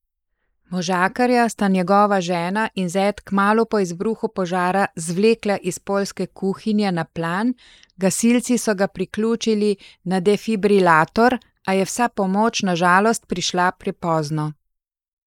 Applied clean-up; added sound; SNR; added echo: neural mask model Resemble Enhance denoiser.